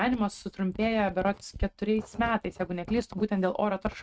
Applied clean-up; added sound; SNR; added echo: neural mask model RNNoise.